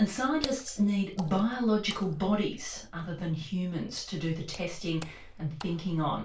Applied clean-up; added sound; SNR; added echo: none; Water / Splash, splatter; 18 dB; reverberation time 0.2 s.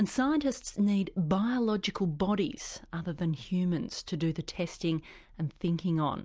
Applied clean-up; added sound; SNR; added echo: none; none; none; none.